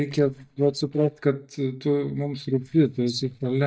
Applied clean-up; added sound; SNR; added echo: neural mask model DeepFilterNet 3.